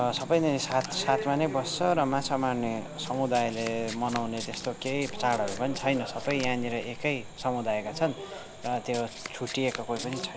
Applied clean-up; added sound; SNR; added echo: none; Crumpling, crinkling + Domestic sounds, home sounds; 13 dB; none.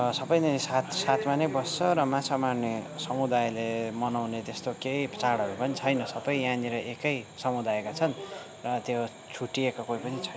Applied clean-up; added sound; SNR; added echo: none; none; none; none.